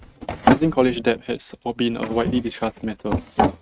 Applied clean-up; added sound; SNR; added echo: neural mask model RNNoise.